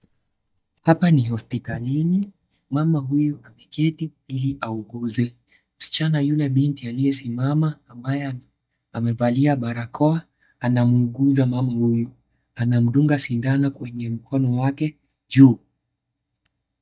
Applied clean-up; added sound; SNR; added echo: neural mask model DeepFilterNet 3.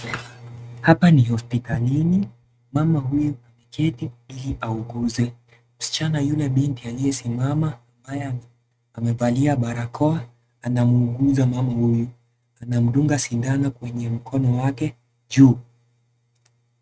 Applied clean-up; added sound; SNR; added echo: neural mask model RNNoise.